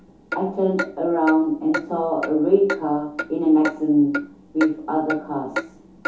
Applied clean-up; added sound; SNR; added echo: none; Clock; 10 dB; reverberation time 0.5 s.